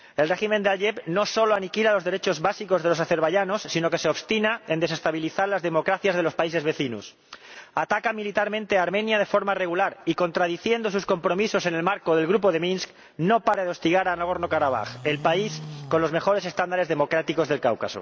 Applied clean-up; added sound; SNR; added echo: none; Livestock, farm animals, working animals; 17 dB; none.